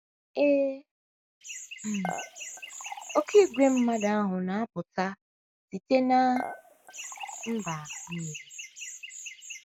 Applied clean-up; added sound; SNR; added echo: none; Chirp, tweet + Dishes, pots, and pans / Chink, clink; 11 dB; none.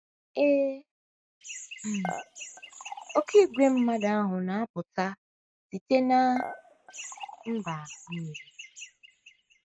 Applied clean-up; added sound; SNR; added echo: neural mask model RNNoise.